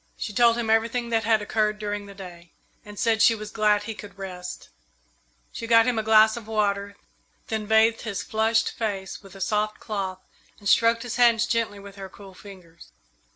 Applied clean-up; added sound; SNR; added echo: none; none; none; none.